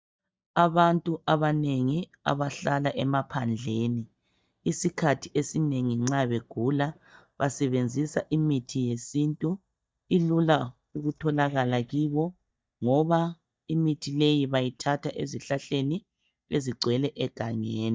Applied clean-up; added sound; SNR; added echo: neural mask model DeepFilterNet 3.